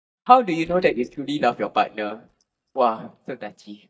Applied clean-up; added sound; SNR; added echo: neural mask model DeepFilterNet 3.